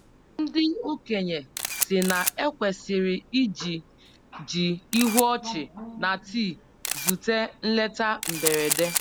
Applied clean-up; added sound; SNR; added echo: none; Camera; 7 dB; none.